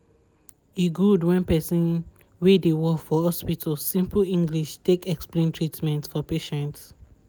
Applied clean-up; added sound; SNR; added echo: none; none; none; none.